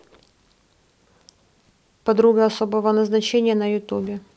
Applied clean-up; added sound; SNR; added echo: none; none; none; none.